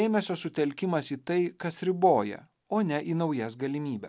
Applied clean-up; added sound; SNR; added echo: none; none; none; none.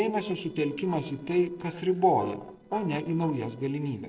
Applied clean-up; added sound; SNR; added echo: neural separator model SepFormer DNS4.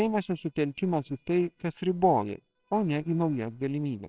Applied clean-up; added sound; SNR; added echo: neural separator model SepFormer WHAMR!.